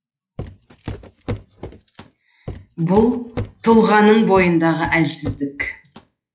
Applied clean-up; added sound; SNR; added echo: classical method log-MMSE.